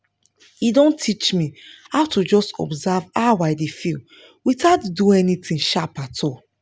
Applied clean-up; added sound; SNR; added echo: none; none; none; none.